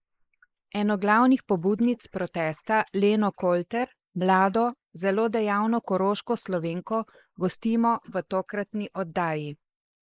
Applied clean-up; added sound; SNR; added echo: neural mask model Resemble Enhance denoiser.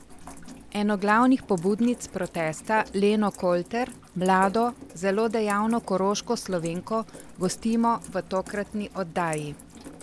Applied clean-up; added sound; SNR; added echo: none; Rain; 18 dB; none.